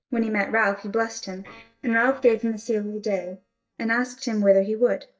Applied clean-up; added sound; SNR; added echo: neural mask model DeepFilterNet 3.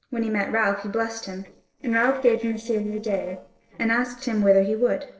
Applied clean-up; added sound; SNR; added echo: neural separator model SepFormer DNS4.